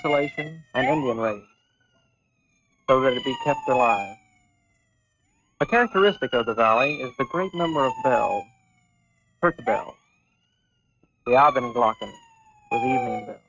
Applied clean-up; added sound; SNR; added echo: neural mask model RNNoise.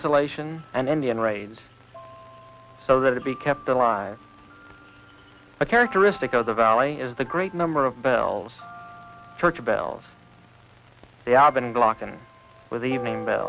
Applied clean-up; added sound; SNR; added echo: none; none; none; none.